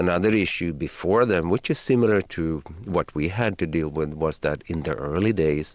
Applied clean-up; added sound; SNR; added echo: none; none; none; none.